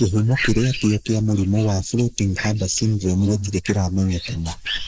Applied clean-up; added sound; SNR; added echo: neural mask model Resemble Enhance denoiser.